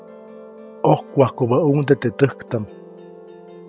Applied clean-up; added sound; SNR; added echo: none; Musical instrument; 19 dB; none.